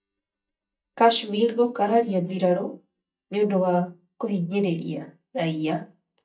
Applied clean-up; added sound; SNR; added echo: neural mask model DeepFilterNet 3.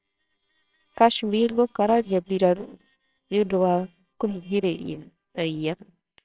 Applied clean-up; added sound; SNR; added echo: neural separator model SepFormer WHAMR!.